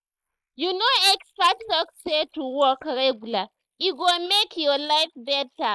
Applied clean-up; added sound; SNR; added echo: neural mask model Resemble Enhance denoiser.